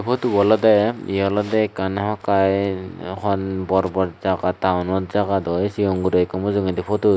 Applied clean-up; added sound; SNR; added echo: none; none; none; none.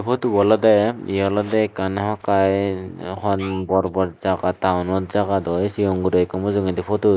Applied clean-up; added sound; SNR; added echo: neural mask model Resemble Enhance denoiser.